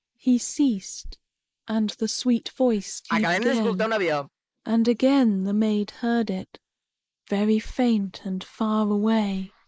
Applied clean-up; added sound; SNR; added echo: neural mask model Resemble Enhance denoiser.